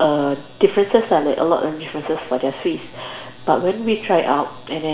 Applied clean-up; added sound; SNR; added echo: none; none; none; reverberation time 1.3 s.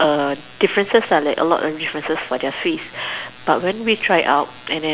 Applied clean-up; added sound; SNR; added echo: none; none; none; none.